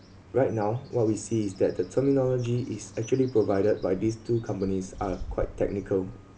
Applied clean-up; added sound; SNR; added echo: none; Bird; 16 dB; none.